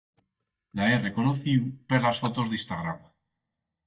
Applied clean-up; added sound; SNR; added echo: neural mask model DeepFilterNet 3.